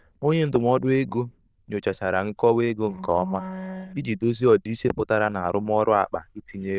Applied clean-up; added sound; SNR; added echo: neural diffusion model UNIVERSE++.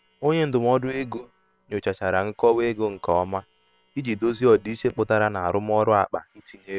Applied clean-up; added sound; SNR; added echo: neural separator model SepFormer WHAM!.